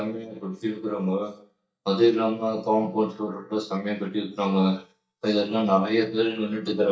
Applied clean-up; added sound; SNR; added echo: neural mask model DeepFilterNet 3.